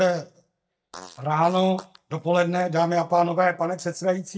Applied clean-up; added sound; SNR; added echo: neural mask model DeepFilterNet 3.